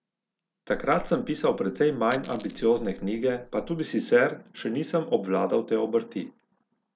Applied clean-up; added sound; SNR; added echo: none; Coin (dropping); 17 dB; none.